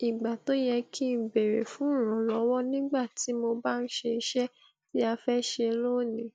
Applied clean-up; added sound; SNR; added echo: none; none; none; none.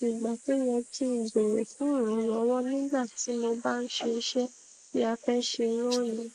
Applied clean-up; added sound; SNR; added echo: neural mask model Resemble Enhance denoiser.